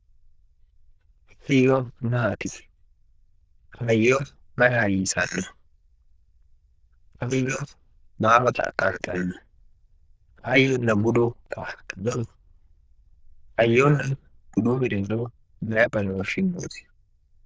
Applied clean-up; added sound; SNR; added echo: neural diffusion model UNIVERSE++.